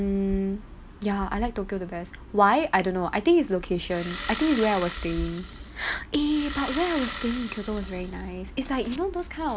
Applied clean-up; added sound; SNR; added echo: none; Engine starting; 10 dB; none.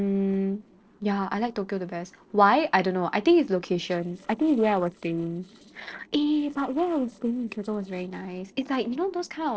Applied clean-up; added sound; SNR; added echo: neural separator model SepFormer DNS4.